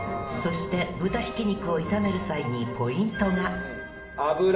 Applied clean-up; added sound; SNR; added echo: none; Thunder / Rain; 16 dB; reverberation time 1.4 s.